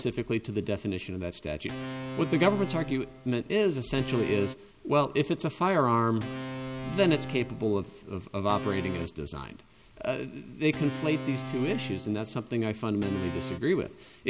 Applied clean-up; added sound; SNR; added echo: none; Organ; 11 dB; none.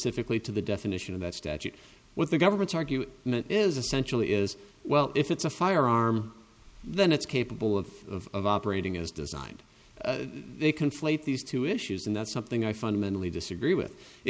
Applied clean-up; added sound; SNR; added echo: none; none; none; none.